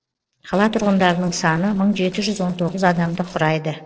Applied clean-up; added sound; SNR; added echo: neural separator model SepFormer DNS4.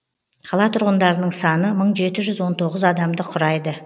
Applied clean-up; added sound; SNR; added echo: none; none; none; none.